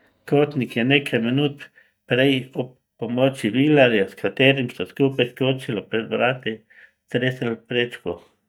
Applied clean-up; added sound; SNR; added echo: neural mask model DeepFilterNet 3.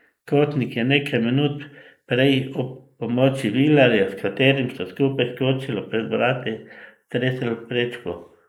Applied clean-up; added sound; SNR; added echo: neural mask model Resemble Enhance denoiser.